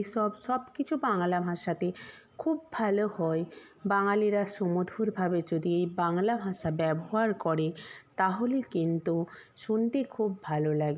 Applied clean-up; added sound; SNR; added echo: none; none; none; none.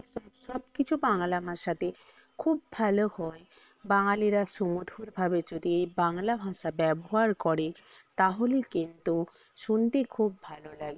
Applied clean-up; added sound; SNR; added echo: neural separator model SepFormer WHAM!.